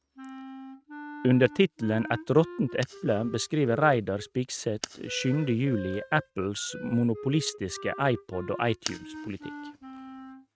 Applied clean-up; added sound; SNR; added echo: neural mask model RNNoise.